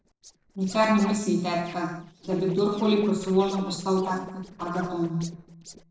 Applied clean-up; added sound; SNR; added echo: neural separator model SepFormer DNS4.